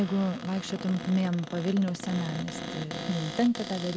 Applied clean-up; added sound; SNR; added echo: none; Cupboard open or close; 10 dB; none.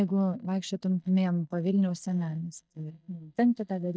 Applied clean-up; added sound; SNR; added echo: neural mask model DeepFilterNet 3.